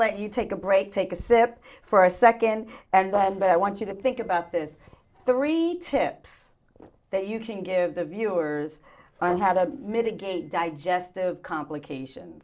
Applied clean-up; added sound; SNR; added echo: neural separator model SepFormer DNS4.